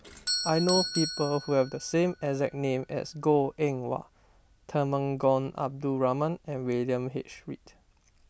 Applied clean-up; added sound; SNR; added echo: none; Doorbell; 11 dB; none.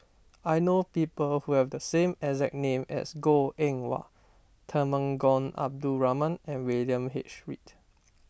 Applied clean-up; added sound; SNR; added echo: none; none; none; none.